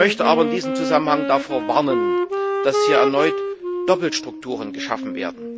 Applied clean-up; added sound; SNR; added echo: none; Wind instrument, woodwind instrument; 2 dB; none.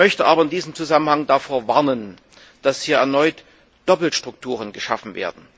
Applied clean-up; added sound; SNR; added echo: none; none; none; none.